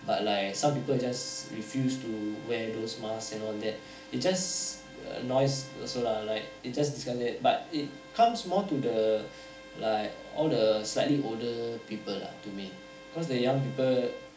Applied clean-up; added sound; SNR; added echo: none; Bowed string instrument; 19 dB; reverberation time 0.4 s.